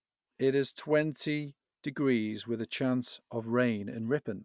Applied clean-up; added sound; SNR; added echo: none; none; none; none.